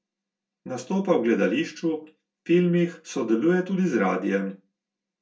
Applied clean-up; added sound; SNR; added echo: none; none; none; reverberation time 0.2 s.